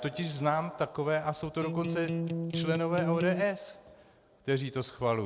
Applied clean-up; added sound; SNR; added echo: none; Electric guitar; 0 dB; none.